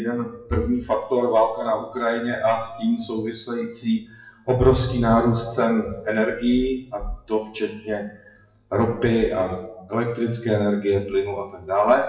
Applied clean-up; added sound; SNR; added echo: classical method WPE with log-MMSE.